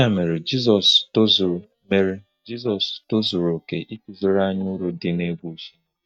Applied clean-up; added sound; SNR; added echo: neural mask model DeepFilterNet 3.